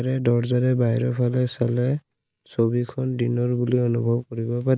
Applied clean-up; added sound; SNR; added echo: neural mask model Resemble Enhance denoiser.